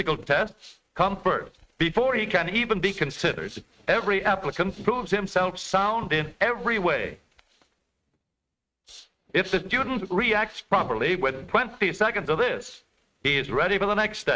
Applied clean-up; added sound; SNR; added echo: neural mask model RNNoise.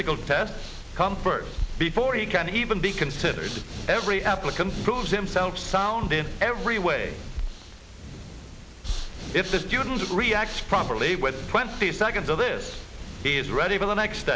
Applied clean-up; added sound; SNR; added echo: none; Breathing; 14 dB; none.